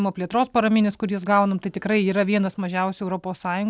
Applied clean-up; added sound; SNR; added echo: none; none; none; none.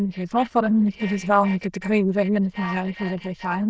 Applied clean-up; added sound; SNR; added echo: neural diffusion model UNIVERSE++.